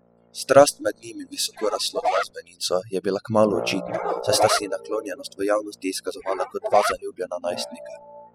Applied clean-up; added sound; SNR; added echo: classical method spectral subtraction.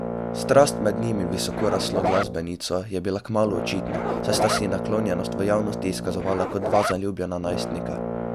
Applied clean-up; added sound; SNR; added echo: none; Brass instrument + Zipper (clothing); 3 dB; none.